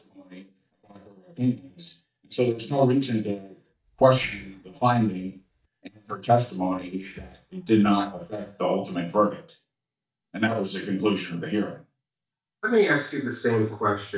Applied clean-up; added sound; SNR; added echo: neural mask model DeepFilterNet 3.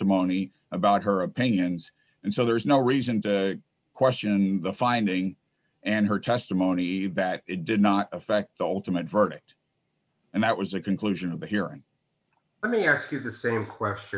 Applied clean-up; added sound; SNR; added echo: none; none; none; none.